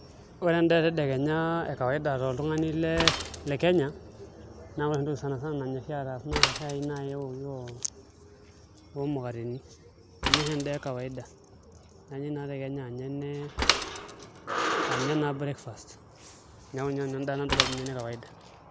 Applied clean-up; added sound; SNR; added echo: none; Mechanisms / Bicycle; 6 dB; none.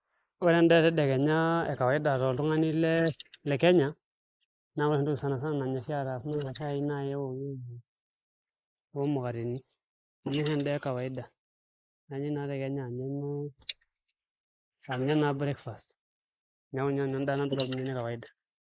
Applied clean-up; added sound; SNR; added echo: neural mask model Resemble Enhance denoiser.